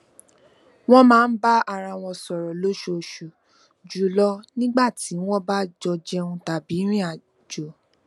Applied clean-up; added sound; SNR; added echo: none; none; none; none.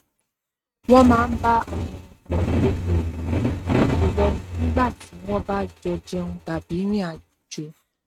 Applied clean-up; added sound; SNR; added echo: neural mask model RNNoise.